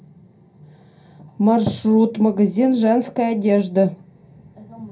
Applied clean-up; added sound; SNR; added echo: none; none; none; reverberation time 0.2 s.